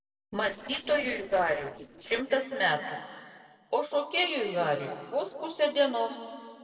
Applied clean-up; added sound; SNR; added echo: neural separator model SepFormer DNS4.